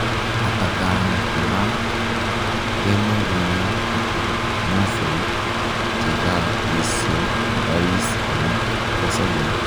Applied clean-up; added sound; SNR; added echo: none; Mechanical fan; -5 dB; none.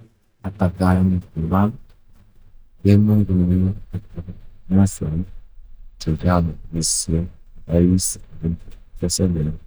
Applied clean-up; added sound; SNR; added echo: neural mask model DeepFilterNet 3.